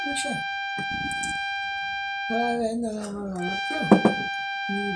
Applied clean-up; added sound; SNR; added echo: none; Trumpet; 2 dB; none.